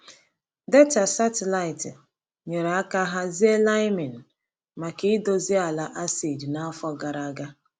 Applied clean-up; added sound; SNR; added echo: none; none; none; none.